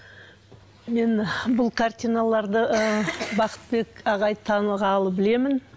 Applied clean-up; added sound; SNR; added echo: none; none; none; none.